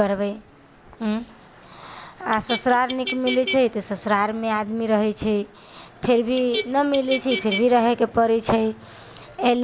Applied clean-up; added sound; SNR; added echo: none; Motor vehicle (road); 13 dB; none.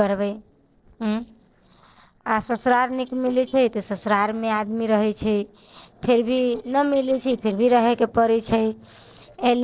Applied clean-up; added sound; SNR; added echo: neural separator model SepFormer DNS4.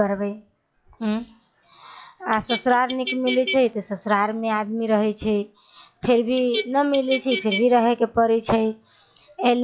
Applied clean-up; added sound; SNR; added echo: classical method log-MMSE.